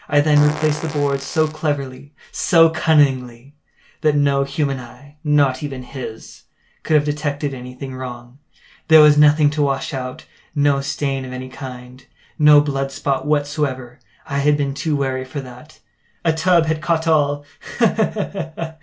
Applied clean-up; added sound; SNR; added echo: none; Fart; 13 dB; reverberation time 0.2 s.